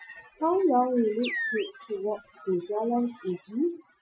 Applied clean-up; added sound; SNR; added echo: classical method Wiener filter.